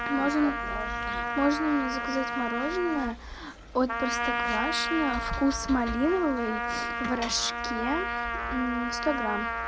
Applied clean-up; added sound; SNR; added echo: none; Trumpet; 3 dB; none.